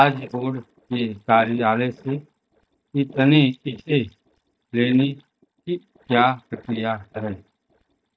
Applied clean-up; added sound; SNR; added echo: neural mask model DeepFilterNet 3.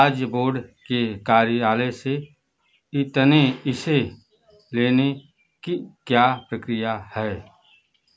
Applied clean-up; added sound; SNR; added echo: none; none; none; none.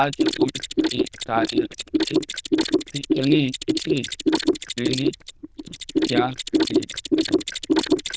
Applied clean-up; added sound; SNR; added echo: neural diffusion model UNIVERSE++.